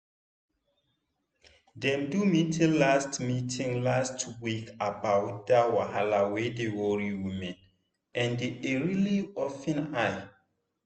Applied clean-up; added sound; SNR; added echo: none; none; none; none.